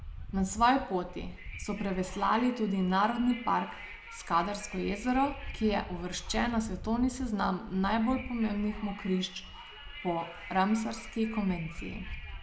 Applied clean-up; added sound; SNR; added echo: none; Wind; 11 dB; none.